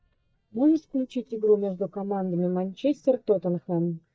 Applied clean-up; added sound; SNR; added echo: neural mask model DeepFilterNet 3.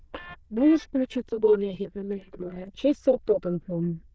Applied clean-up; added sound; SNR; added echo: neural diffusion model UNIVERSE++.